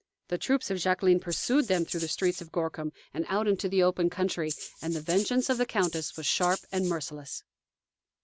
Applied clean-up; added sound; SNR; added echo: none; Rattle (instrument); 11 dB; none.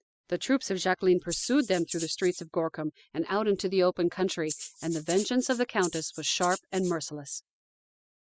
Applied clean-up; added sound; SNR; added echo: classical method spectral subtraction.